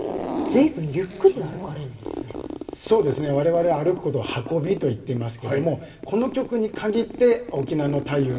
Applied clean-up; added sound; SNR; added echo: none; Zipper (clothing); 11 dB; reverberation time 0.8 s.